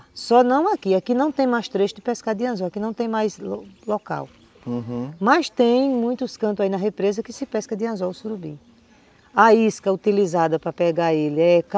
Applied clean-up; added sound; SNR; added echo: none; none; none; none.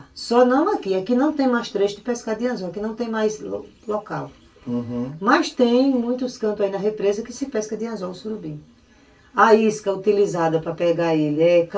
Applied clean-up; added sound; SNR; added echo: none; none; none; reverberation time 0.2 s.